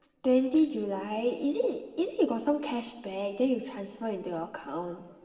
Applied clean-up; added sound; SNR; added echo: neural separator model SepFormer DNS4.